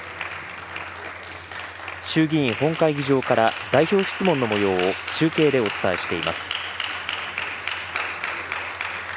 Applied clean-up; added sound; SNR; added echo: none; none; none; none.